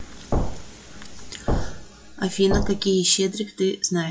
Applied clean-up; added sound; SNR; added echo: classical method log-MMSE.